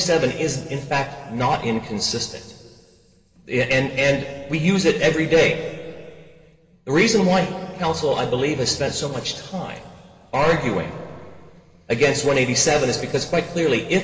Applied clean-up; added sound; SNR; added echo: none; none; none; reverberation time 2.1 s.